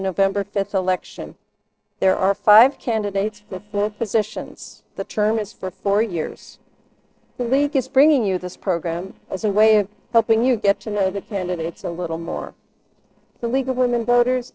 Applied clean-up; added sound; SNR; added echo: neural separator model SepFormer DNS4.